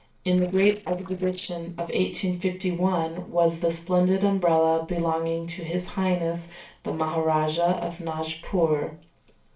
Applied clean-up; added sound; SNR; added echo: neural separator model SepFormer DNS4.